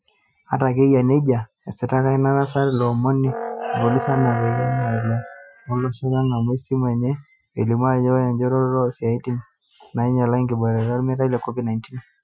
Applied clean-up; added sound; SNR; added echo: classical method Wiener filter.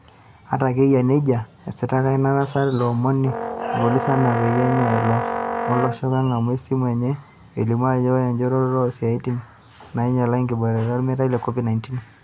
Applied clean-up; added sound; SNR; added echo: none; Brass instrument; 4 dB; none.